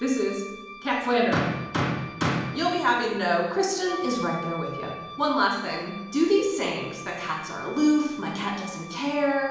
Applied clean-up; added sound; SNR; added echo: none; Wind instrument, woodwind instrument; 15 dB; reverberation time 1.0 s.